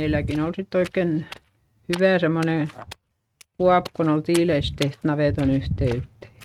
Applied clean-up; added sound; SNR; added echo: neural mask model RNNoise.